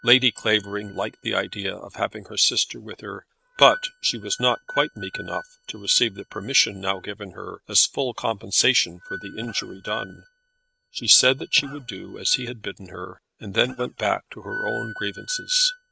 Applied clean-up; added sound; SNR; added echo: neural mask model RNNoise.